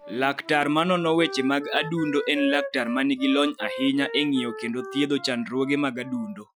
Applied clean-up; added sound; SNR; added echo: classical method Wiener filter.